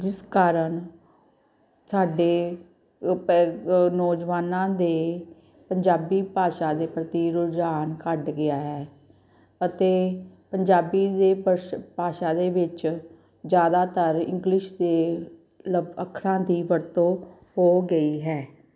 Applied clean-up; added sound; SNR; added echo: none; none; none; none.